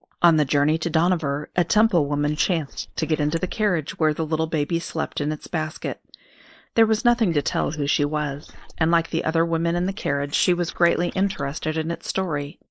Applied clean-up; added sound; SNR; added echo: neural mask model Resemble Enhance denoiser.